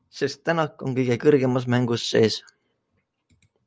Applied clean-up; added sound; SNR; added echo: none; none; none; none.